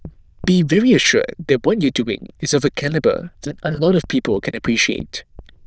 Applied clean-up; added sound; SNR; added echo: neural diffusion model UNIVERSE++.